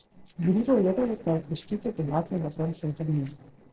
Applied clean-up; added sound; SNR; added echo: neural separator model SepFormer DNS4.